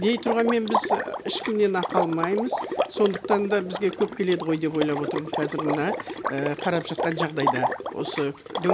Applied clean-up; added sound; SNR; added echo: none; Water / Liquid; 3 dB; none.